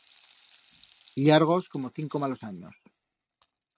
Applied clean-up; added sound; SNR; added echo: neural mask model RNNoise.